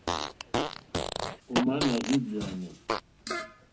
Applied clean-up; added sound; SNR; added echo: none; Fart; 1 dB; reverberation time 0.3 s.